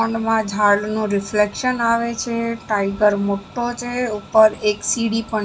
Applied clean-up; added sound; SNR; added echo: none; none; none; none.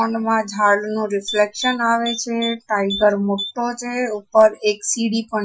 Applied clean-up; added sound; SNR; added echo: classical method Wiener filter.